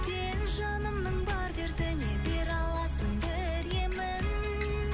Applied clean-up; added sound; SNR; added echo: none; Bird vocalization, bird call, bird song; 15 dB; none.